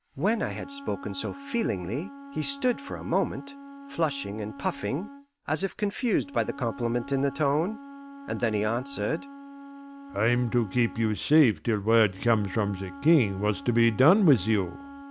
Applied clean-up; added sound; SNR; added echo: none; Wind instrument, woodwind instrument; 16 dB; none.